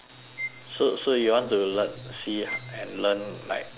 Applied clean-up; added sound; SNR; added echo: none; Bowed string instrument; 14 dB; none.